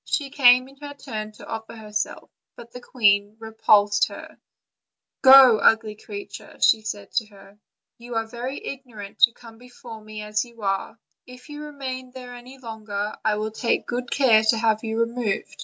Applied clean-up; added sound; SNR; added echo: none; none; none; none.